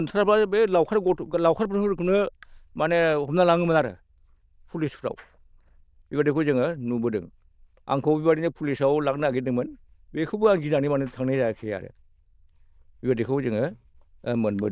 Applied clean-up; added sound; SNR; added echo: neural diffusion model UNIVERSE++.